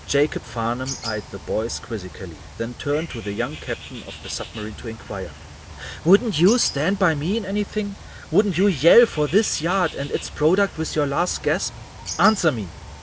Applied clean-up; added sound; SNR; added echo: none; Bird; 14 dB; none.